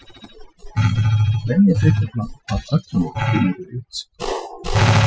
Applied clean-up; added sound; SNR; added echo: classical method Wiener filter.